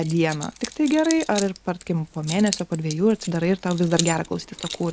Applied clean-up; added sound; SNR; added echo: none; Keys jangling; 12 dB; none.